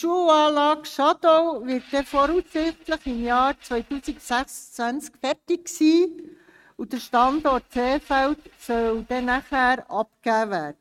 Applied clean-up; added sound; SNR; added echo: neural mask model RNNoise.